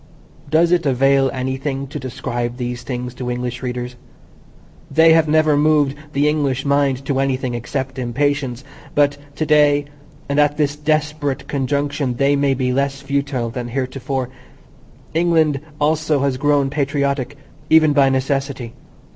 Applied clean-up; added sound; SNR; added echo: none; none; none; none.